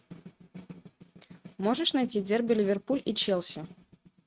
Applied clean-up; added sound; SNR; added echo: neural mask model RNNoise.